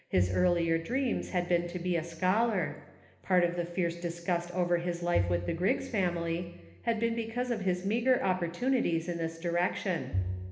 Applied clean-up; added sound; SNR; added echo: none; Bowed string instrument; 10 dB; reverberation time 1.1 s.